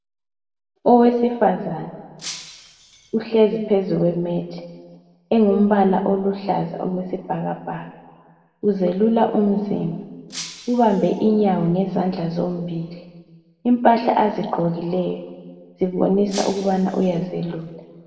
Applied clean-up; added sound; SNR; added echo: none; Shatter; 18 dB; reverberation time 1.5 s.